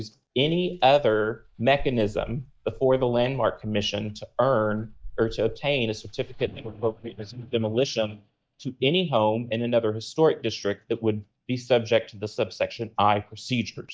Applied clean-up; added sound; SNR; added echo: neural mask model DeepFilterNet 3.